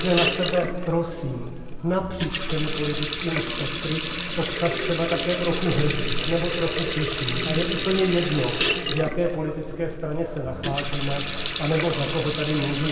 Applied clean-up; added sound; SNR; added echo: none; Water tap, faucet; 0 dB; reverberation time 2.1 s.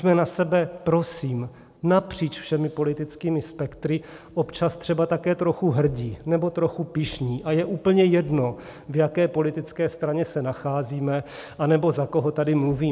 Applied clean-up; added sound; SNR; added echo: none; none; none; none.